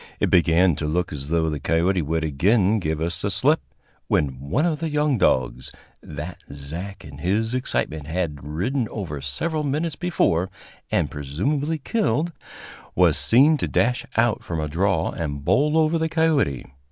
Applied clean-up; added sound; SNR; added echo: none; none; none; none.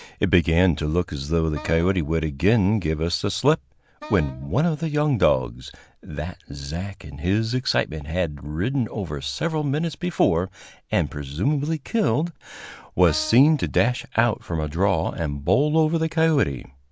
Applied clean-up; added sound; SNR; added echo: none; Wind instrument, woodwind instrument; 20 dB; none.